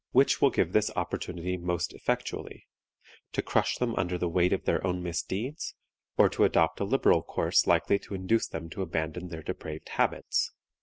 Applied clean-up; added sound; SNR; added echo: none; none; none; none.